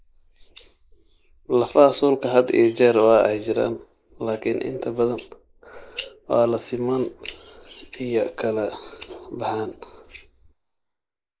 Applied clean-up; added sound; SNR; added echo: neural mask model Resemble Enhance denoiser.